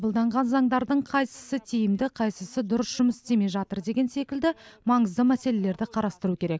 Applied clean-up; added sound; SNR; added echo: none; none; none; none.